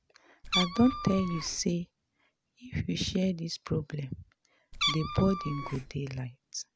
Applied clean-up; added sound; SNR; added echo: none; Meow; 3 dB; none.